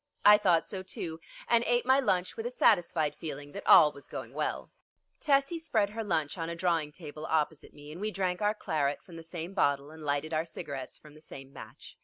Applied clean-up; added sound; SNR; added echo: none; none; none; none.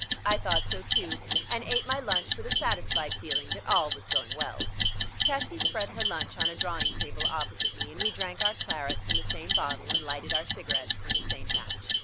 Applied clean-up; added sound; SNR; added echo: none; Clock; -5 dB; none.